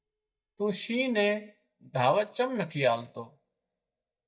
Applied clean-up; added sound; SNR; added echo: neural mask model DeepFilterNet 3.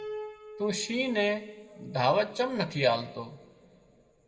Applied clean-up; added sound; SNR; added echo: none; Piano; 15 dB; reverberation time 1.4 s.